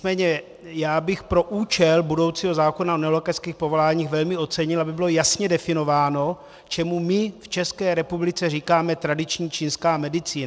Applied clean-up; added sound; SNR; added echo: none; none; none; none.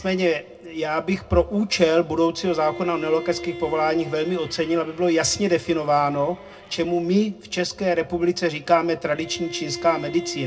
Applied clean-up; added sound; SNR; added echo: none; Bowed string instrument; 16 dB; reverberation time 0.2 s.